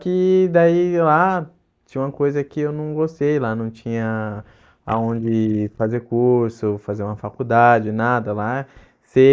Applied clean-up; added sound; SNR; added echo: neural mask model DeepFilterNet 3.